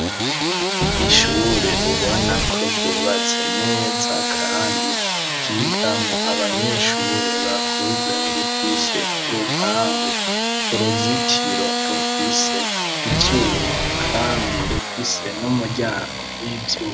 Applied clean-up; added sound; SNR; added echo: none; Engine starting / Sawing + Engine / Mechanisms; -3 dB; none.